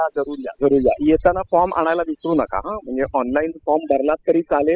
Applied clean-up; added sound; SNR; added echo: classical method spectral subtraction.